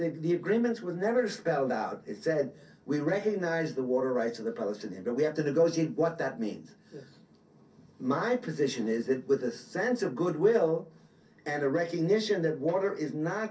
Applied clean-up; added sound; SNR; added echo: none; none; none; reverberation time 0.3 s.